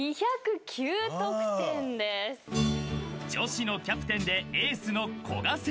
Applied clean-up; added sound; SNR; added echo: none; Dishes, pots, and pans + Hi-hat; 20 dB; none.